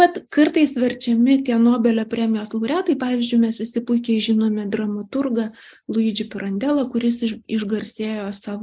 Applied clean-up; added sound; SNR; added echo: none; none; none; none.